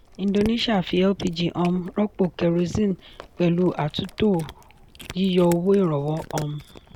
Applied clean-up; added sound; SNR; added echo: none; Cat; 18 dB; none.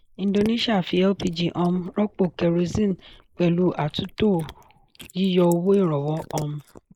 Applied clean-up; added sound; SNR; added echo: neural mask model Resemble Enhance denoiser.